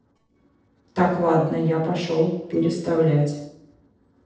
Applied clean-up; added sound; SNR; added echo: neural separator model SepFormer DNS4.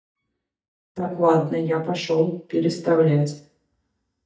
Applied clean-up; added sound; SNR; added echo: neural mask model DeepFilterNet 3.